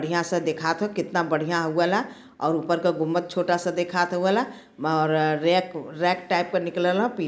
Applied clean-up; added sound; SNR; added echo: none; none; none; none.